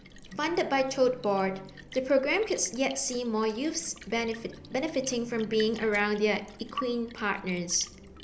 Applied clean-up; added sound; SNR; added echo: none; Splash, splatter + Bowed string instrument; 19 dB; none.